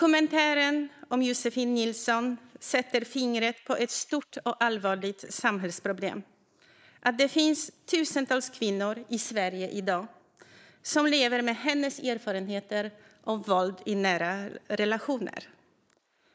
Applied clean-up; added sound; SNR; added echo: neural mask model Resemble Enhance denoiser.